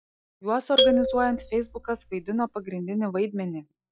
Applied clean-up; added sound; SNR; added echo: classical method log-MMSE.